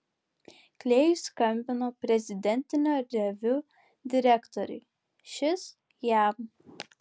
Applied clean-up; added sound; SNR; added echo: none; none; none; none.